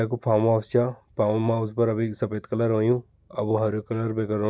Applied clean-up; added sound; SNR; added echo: none; none; none; none.